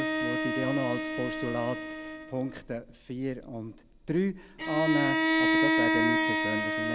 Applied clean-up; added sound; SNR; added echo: none; Bowed string instrument; -3 dB; none.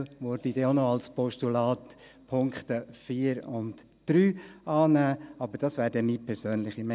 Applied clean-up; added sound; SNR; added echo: none; none; none; none.